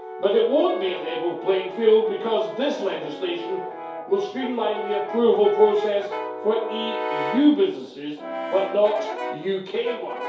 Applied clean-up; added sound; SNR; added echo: none; Brass instrument; 9 dB; reverberation time 2.4 s.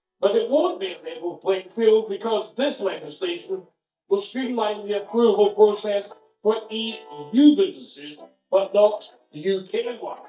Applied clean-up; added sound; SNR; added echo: neural mask model DeepFilterNet 3.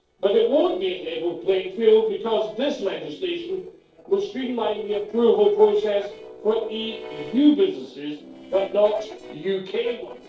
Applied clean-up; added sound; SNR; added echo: neural separator model SepFormer DNS4.